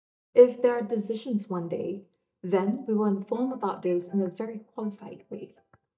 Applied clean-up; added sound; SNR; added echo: neural mask model DeepFilterNet 3.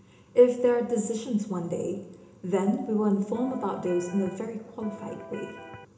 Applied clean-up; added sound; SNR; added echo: none; Electric guitar; 16 dB; reverberation time 0.8 s.